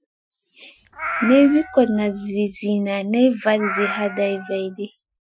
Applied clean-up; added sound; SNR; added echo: classical method Wiener filter.